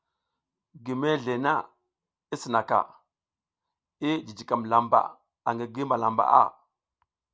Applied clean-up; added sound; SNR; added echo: none; none; none; none.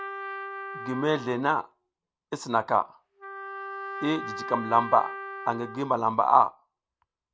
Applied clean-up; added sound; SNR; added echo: none; Trumpet; 11 dB; none.